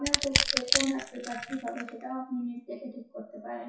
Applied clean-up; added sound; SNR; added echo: classical method WPE with log-MMSE.